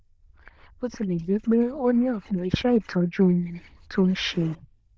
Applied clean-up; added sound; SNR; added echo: neural diffusion model UNIVERSE++.